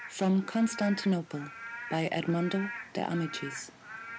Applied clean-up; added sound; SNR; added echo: none; Rain / Frog; 12 dB; none.